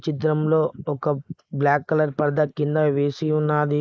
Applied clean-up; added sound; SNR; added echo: neural mask model Resemble Enhance denoiser.